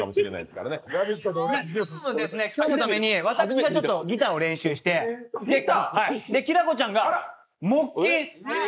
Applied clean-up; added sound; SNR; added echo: neural mask model Resemble Enhance denoiser.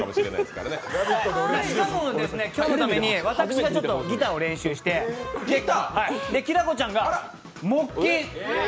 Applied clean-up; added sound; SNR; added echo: none; Bowed string instrument; 16 dB; none.